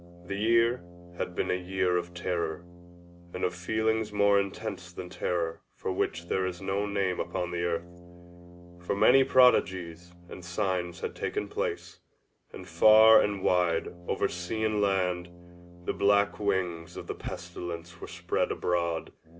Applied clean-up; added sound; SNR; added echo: none; Brass instrument; 20 dB; none.